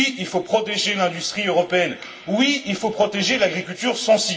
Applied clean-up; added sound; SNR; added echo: none; none; none; reverberation time 0.7 s.